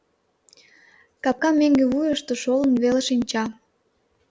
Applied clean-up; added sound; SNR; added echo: none; none; none; none.